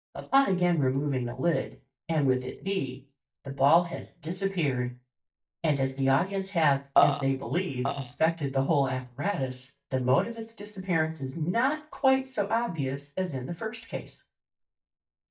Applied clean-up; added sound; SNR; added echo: neural mask model DeepFilterNet 3.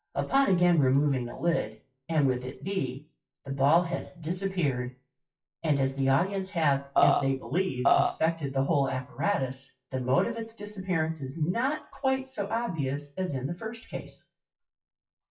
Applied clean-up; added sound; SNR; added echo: classical method WPE with log-MMSE.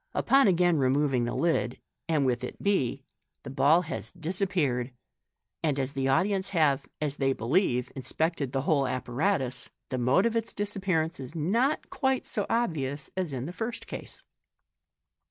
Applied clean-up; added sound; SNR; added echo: none; none; none; none.